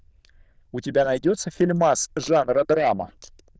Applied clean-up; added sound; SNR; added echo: neural diffusion model UNIVERSE++.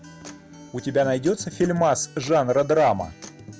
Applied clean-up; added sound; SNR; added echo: none; Acoustic guitar; 19 dB; none.